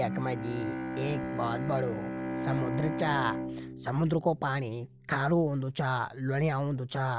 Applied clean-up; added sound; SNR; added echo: none; Bowed string instrument; 6 dB; none.